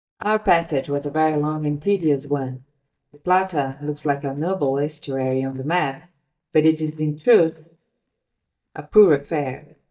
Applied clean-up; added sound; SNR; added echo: neural mask model DeepFilterNet 3.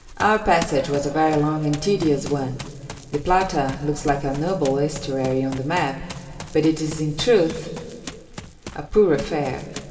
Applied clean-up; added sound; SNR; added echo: none; Run; 17 dB; reverberation time 2.3 s.